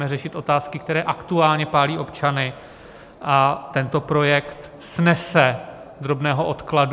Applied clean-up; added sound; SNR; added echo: none; none; none; none.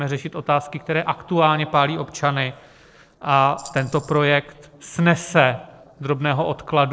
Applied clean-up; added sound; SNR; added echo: neural separator model SepFormer DNS4.